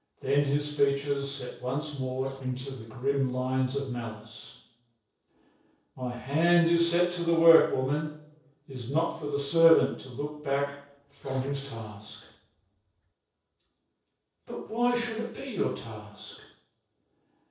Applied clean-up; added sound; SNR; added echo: neural separator model SepFormer DNS4.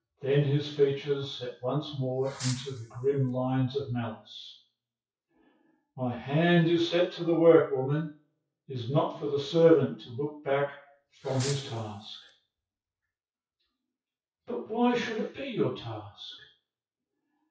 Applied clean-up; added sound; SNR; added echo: classical method WPE with log-MMSE.